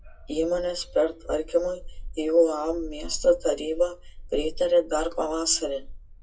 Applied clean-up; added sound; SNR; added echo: classical method WPE with log-MMSE.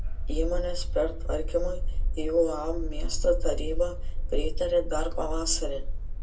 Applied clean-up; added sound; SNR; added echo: none; Bark; -3 dB; reverberation time 0.2 s.